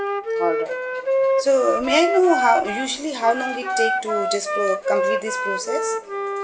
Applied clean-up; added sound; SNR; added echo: none; Wind instrument, woodwind instrument; 1 dB; none.